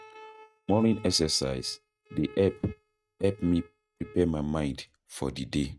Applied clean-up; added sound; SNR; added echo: neural mask model RNNoise.